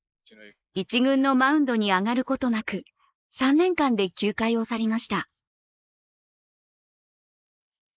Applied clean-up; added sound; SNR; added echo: neural mask model Resemble Enhance denoiser.